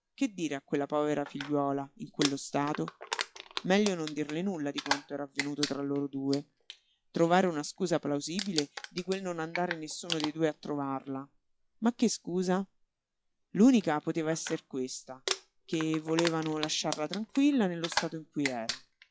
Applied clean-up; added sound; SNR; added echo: classical method log-MMSE.